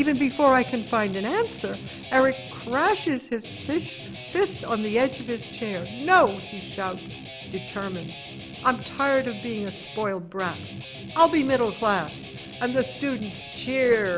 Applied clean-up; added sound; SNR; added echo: none; Guitar; 13 dB; none.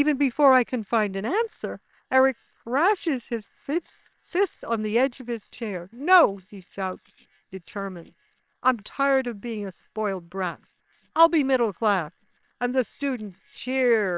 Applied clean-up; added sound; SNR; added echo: neural separator model SepFormer WHAM!.